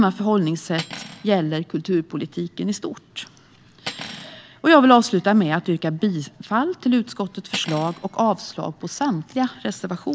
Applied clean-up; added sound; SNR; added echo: none; Cutlery, silverware; 18 dB; none.